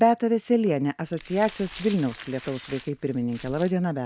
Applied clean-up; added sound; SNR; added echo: none; Glass; 20 dB; none.